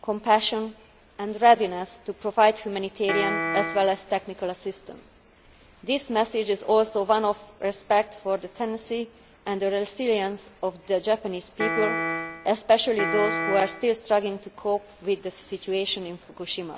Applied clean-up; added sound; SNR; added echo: none; Piano; 3 dB; none.